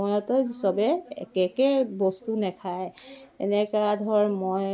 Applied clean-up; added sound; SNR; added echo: none; none; none; none.